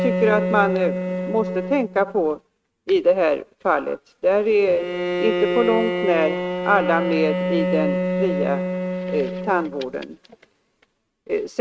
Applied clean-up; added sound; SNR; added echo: neural mask model RNNoise.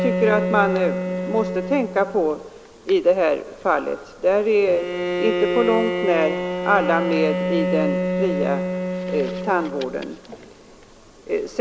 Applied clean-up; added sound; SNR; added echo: none; Bowed string instrument; 4 dB; none.